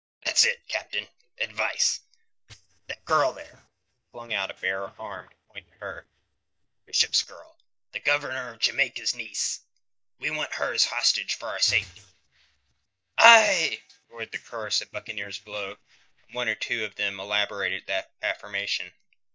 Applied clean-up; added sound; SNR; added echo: neural mask model DeepFilterNet 3.